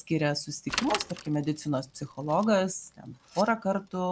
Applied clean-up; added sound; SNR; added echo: none; Bicycle; 12 dB; none.